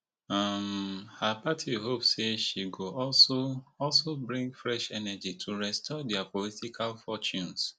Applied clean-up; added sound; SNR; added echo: none; none; none; none.